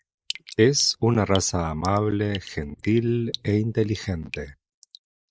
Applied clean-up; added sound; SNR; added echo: neural mask model Resemble Enhance denoiser.